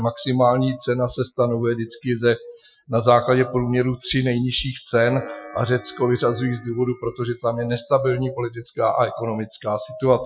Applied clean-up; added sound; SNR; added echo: classical method Wiener filter.